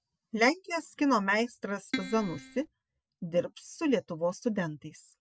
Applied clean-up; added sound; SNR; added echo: none; Keyboard (musical); 7 dB; none.